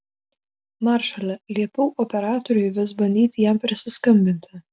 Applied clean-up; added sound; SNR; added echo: none; none; none; none.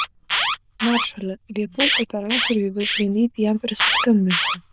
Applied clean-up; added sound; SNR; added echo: neural diffusion model UNIVERSE++.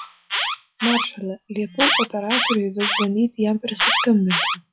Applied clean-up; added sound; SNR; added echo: classical method log-MMSE.